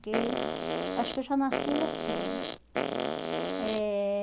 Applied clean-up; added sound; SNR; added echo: none; Fart; -1 dB; none.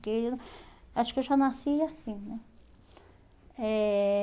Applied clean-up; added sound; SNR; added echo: none; none; none; none.